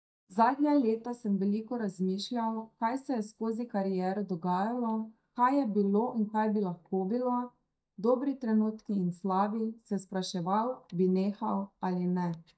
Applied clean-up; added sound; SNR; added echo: neural mask model DeepFilterNet 3.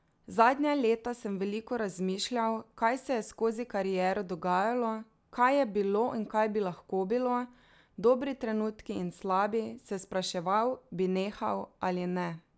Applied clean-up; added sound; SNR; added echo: none; none; none; none.